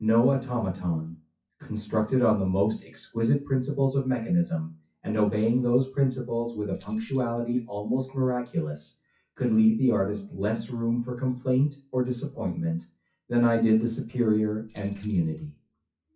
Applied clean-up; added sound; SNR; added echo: classical method WPE with log-MMSE.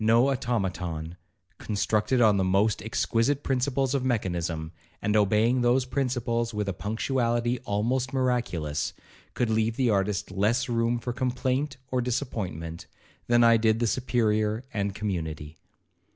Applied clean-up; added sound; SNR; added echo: none; none; none; none.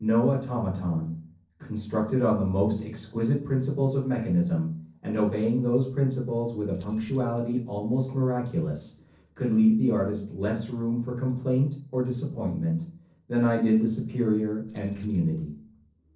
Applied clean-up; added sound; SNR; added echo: neural separator model SepFormer DNS4.